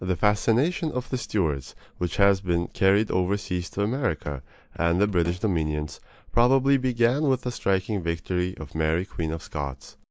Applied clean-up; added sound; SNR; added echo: neural mask model Resemble Enhance denoiser.